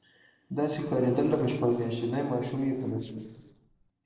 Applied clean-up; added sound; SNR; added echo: neural separator model SepFormer DNS4.